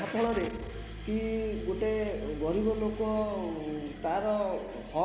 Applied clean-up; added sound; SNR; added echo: none; Engine starting / Car; 11 dB; reverberation time 2.9 s.